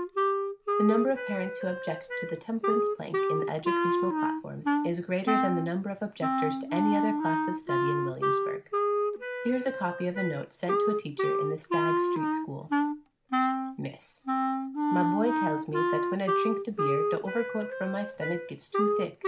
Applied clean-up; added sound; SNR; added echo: none; Wind instrument, woodwind instrument; -4 dB; none.